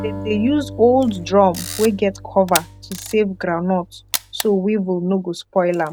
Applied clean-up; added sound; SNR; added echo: none; Camera + Acoustic guitar; 12 dB; none.